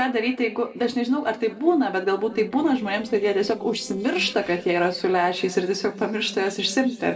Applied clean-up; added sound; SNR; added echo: neural separator model SepFormer DNS4.